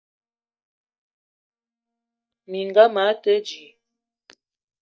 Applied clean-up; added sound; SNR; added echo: neural mask model DeepFilterNet 3.